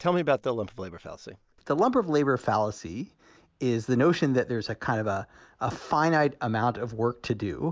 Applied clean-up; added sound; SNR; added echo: none; none; none; none.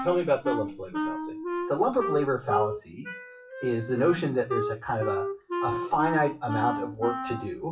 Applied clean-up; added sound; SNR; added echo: classical method WPE with log-MMSE.